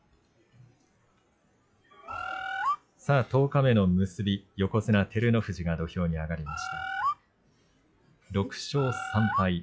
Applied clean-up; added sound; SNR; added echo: classical method log-MMSE.